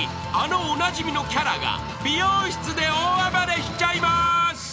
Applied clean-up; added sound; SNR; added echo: none; none; none; none.